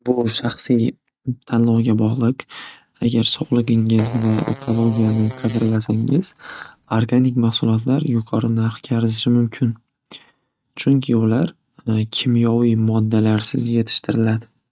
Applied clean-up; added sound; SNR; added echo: neural mask model RNNoise.